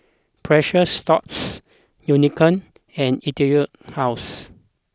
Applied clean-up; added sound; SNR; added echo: none; none; none; none.